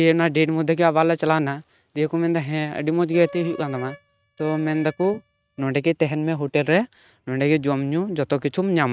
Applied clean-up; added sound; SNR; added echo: neural mask model RNNoise.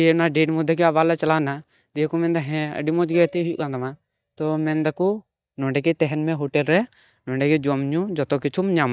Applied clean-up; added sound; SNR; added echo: neural mask model DeepFilterNet 3.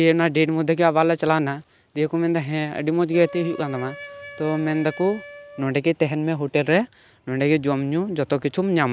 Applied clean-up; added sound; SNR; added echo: none; Wind instrument, woodwind instrument; 18 dB; none.